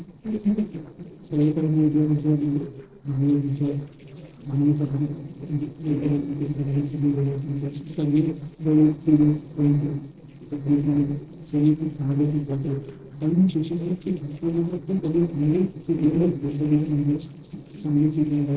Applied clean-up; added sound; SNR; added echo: neural separator model SepFormer DNS4.